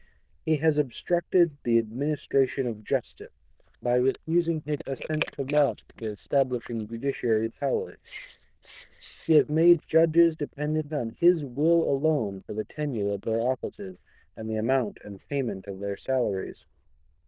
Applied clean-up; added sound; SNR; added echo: neural diffusion model UNIVERSE++.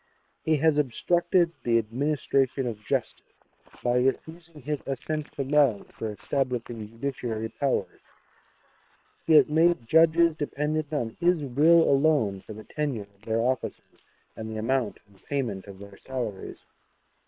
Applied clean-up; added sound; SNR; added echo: neural separator model SepFormer WHAM!.